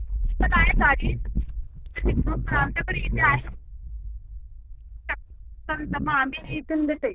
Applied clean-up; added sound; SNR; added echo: neural diffusion model UNIVERSE++.